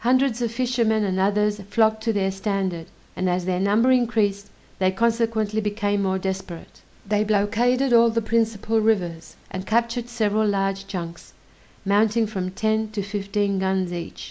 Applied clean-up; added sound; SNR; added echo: none; none; none; none.